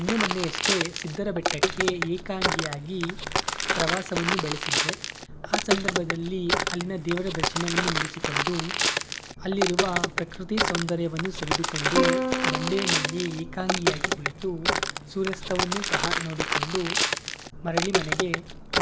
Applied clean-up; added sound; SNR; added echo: none; Plucked string instrument + Walk, footsteps; -3 dB; none.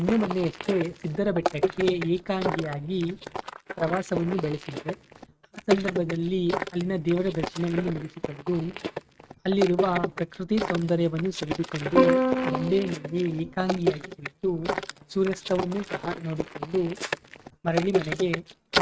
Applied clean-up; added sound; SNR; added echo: neural mask model RNNoise.